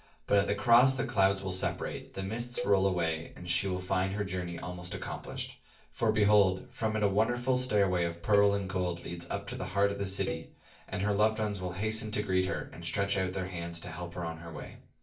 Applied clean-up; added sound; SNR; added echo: none; Cowbell; 14 dB; reverberation time 0.3 s.